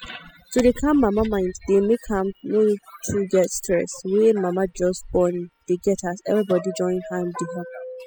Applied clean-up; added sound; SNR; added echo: classical method spectral subtraction.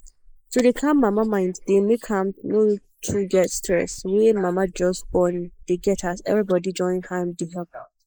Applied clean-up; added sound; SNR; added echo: neural mask model Resemble Enhance denoiser.